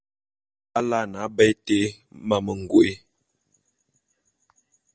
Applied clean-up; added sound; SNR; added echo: none; none; none; none.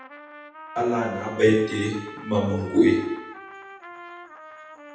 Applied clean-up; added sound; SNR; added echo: none; Trumpet; 16 dB; reverberation time 0.8 s.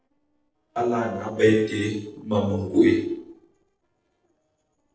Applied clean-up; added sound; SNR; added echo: neural separator model SepFormer DNS4.